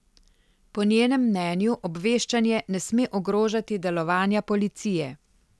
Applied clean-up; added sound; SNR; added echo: none; none; none; none.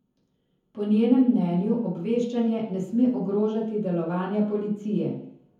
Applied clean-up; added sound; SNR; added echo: none; none; none; reverberation time 0.7 s.